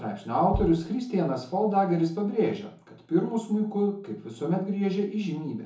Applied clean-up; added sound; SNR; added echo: none; Bass drum; 11 dB; reverberation time 0.6 s.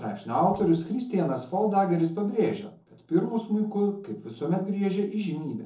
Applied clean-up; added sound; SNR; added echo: neural separator model SepFormer DNS4.